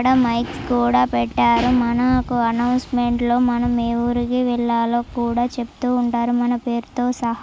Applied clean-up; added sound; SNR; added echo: none; none; none; none.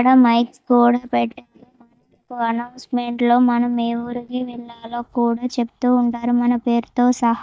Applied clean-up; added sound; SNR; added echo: neural mask model DeepFilterNet 3.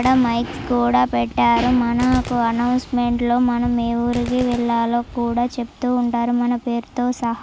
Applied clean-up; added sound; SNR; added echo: none; Gunshot, gunfire; 19 dB; none.